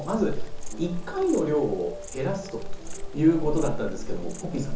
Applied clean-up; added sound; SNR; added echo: none; Insect; 3 dB; reverberation time 0.7 s.